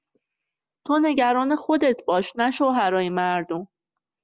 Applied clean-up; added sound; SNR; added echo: none; none; none; none.